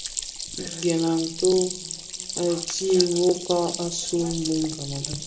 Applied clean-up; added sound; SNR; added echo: none; Stream; 7 dB; reverberation time 1.2 s.